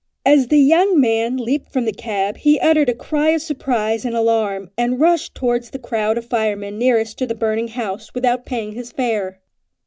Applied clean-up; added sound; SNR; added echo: none; none; none; none.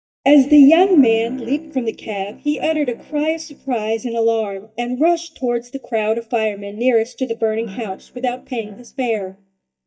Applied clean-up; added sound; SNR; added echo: neural mask model DeepFilterNet 3.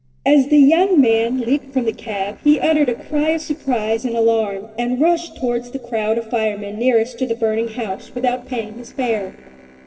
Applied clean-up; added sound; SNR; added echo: neural separator model SepFormer DNS4.